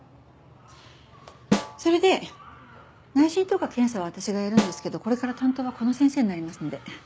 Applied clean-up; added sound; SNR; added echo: none; Snare drum; 5 dB; none.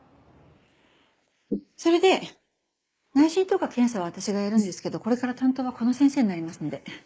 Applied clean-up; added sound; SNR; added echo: neural mask model Resemble Enhance denoiser.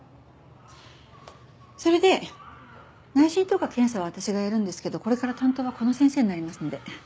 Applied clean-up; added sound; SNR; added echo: none; none; none; none.